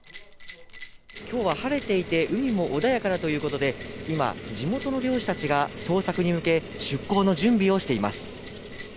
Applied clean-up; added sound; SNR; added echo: none; Bell; 18 dB; none.